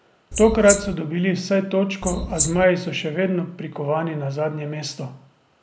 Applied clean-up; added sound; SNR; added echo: none; Wild animals; 3 dB; none.